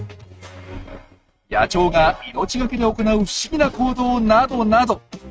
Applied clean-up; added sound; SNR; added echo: neural mask model RNNoise.